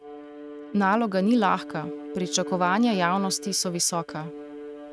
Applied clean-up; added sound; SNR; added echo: neural mask model RNNoise.